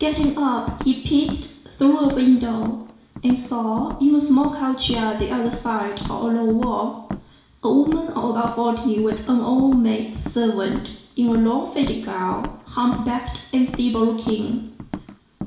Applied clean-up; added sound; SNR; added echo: none; Walk, footsteps; 14 dB; reverberation time 0.7 s.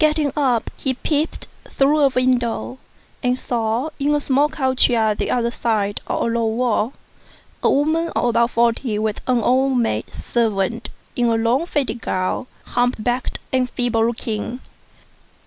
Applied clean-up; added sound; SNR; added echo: none; none; none; none.